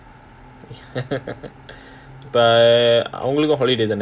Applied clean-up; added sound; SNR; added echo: none; none; none; none.